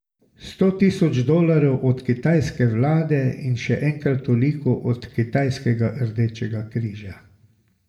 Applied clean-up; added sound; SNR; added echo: none; none; none; reverberation time 0.4 s.